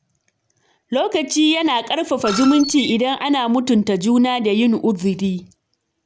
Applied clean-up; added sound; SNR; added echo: none; Screech; 10 dB; none.